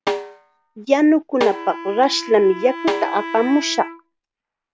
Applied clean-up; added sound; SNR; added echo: none; Snare drum + Wind instrument, woodwind instrument; 9 dB; none.